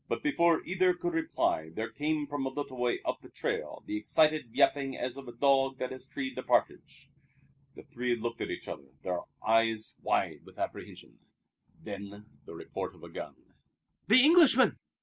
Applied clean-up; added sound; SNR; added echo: none; none; none; none.